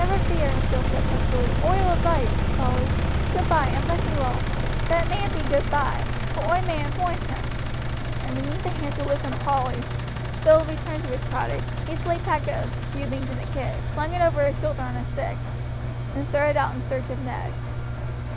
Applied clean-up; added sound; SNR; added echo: none; Engine; -3 dB; none.